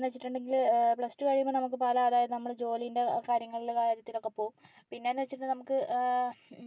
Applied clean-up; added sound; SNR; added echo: none; none; none; none.